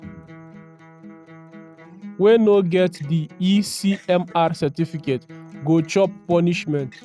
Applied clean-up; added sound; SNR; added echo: neural mask model RNNoise.